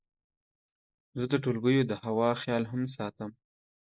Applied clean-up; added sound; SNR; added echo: neural mask model Resemble Enhance denoiser.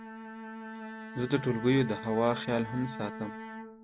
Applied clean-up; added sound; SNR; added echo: none; Bowed string instrument; 10 dB; none.